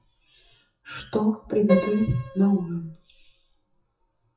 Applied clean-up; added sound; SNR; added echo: classical method WPE with log-MMSE.